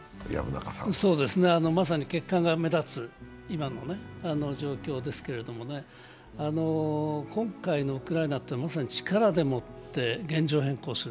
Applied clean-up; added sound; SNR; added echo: none; none; none; none.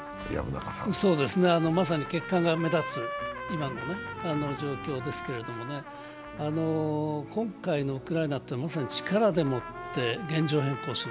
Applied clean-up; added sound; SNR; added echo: none; Trumpet; 11 dB; none.